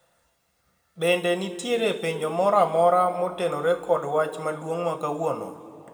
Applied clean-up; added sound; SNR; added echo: none; none; none; reverberation time 1.8 s.